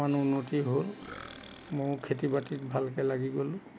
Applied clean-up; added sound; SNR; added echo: none; Accordion + Burping, eructation; 19 dB; none.